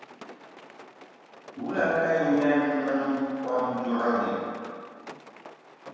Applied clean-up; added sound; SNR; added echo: none; Rain; 18 dB; reverberation time 1.9 s.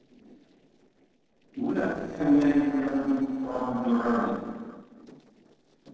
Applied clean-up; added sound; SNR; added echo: neural separator model SepFormer DNS4.